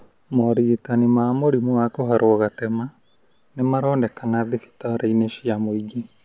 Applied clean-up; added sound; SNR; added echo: none; none; none; none.